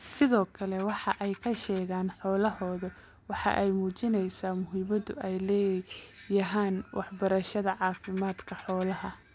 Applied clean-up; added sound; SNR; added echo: none; Ratchet, pawl; 19 dB; none.